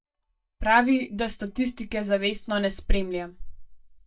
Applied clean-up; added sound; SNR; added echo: neural mask model DeepFilterNet 3.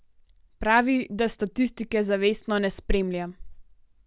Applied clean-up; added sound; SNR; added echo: none; none; none; none.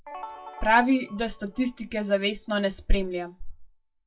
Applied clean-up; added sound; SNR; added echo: classical method WPE with log-MMSE.